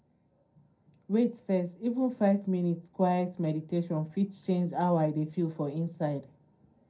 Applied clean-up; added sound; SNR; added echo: none; none; none; reverberation time 0.2 s.